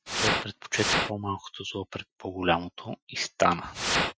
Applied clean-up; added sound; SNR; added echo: classical method Wiener filter.